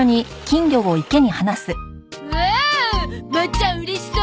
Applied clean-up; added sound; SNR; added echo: none; none; none; none.